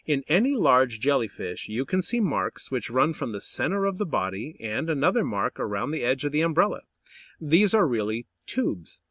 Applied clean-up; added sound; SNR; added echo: none; none; none; none.